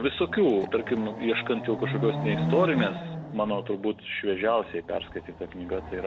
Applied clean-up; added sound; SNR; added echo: none; Chatter / Car passing by / Motorcycle / Traffic noise, roadway noise / Accelerating, revving, vroom; 7 dB; none.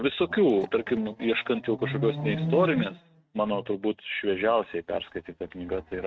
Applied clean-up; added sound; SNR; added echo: neural mask model RNNoise.